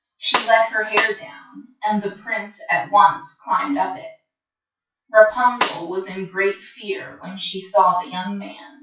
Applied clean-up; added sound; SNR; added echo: classical method WPE with log-MMSE.